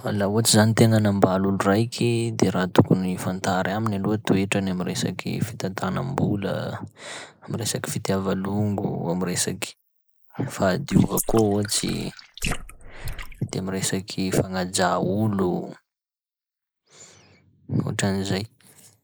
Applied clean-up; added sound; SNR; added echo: neural mask model Resemble Enhance denoiser.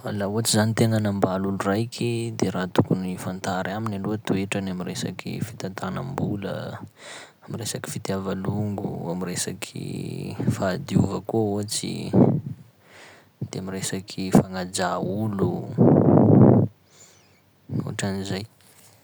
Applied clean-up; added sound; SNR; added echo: none; none; none; none.